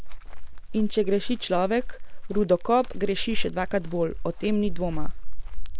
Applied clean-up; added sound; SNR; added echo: none; Chirp, tweet; -2 dB; none.